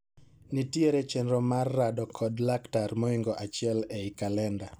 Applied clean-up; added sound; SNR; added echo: none; none; none; none.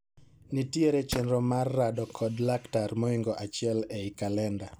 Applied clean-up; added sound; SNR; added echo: none; Tools; 15 dB; none.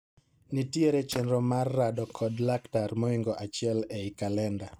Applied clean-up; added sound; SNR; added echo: neural mask model RNNoise.